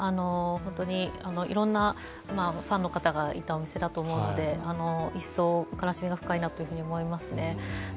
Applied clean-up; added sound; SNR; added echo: none; none; none; none.